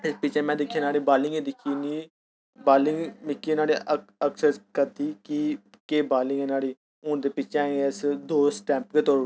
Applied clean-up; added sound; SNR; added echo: none; none; none; none.